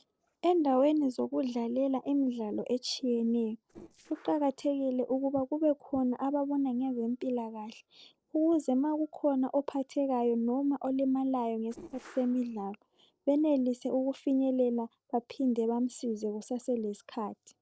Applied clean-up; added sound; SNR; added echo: neural separator model SepFormer DNS4.